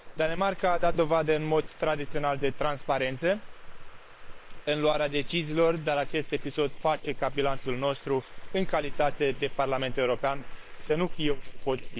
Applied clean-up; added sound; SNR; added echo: neural separator model SepFormer WHAM!.